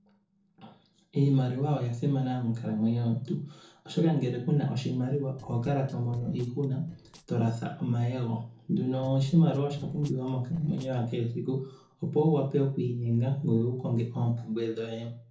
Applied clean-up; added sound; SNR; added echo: neural separator model SepFormer DNS4.